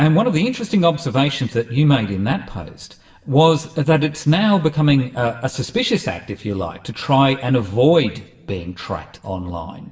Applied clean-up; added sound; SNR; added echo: none; none; none; reverberation time 0.7 s.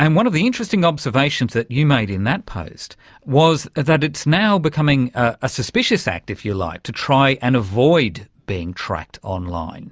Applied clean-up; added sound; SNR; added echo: none; none; none; none.